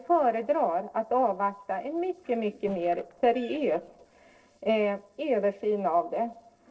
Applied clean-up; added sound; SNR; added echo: neural separator model SepFormer DNS4.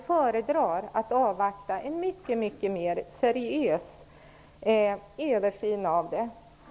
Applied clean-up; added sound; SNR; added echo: none; none; none; none.